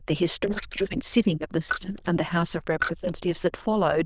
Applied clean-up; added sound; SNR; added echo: neural diffusion model UNIVERSE++.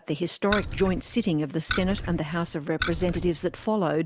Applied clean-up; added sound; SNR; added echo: none; Keys jangling; 3 dB; none.